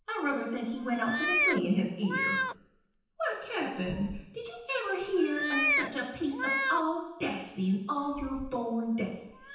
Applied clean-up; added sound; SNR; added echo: none; Meow; 3 dB; reverberation time 0.9 s.